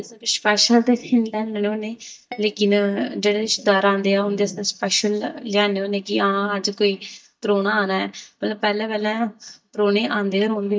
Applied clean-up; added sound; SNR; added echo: neural mask model DeepFilterNet 3.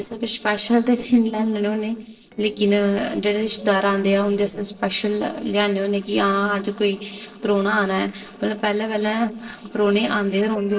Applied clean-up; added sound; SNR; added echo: neural separator model SepFormer DNS4.